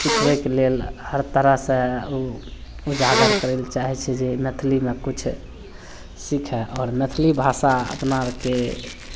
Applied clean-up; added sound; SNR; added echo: none; Sneeze; 8 dB; none.